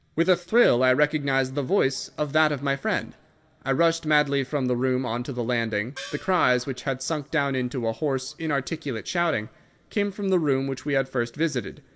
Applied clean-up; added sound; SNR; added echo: none; Gong; 16 dB; reverberation time 0.5 s.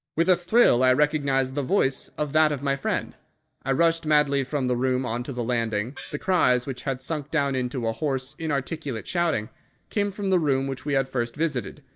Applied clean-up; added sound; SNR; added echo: neural mask model DeepFilterNet 3.